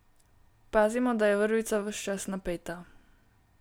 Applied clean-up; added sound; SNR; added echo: none; none; none; none.